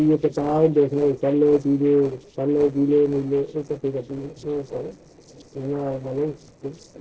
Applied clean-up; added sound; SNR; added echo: neural separator model SepFormer DNS4.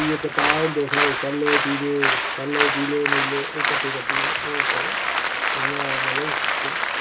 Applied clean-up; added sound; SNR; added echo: none; Applause; -4 dB; reverberation time 0.2 s.